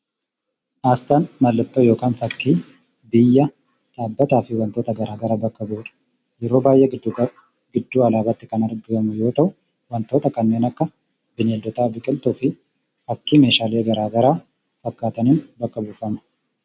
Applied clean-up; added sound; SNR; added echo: none; none; none; none.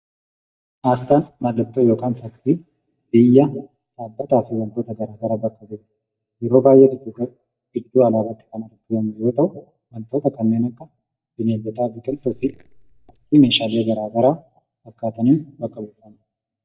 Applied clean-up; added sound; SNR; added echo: neural mask model DeepFilterNet 3.